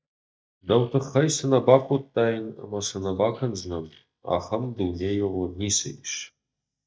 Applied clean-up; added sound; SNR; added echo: neural mask model DeepFilterNet 3.